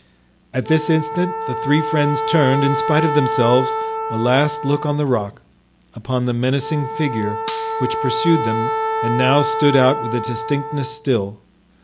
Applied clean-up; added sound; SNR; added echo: none; Wind instrument, woodwind instrument + Cutlery, silverware; 4 dB; none.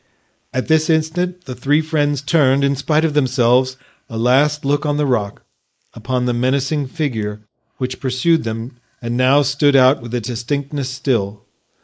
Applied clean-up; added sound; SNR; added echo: neural mask model Resemble Enhance denoiser.